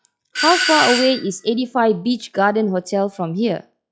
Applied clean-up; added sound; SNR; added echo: classical method log-MMSE.